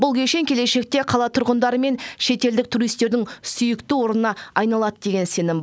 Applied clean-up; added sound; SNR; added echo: none; none; none; none.